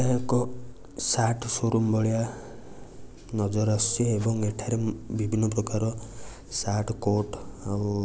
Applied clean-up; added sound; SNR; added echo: none; none; none; none.